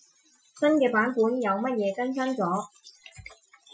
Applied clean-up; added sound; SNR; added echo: classical method Wiener filter.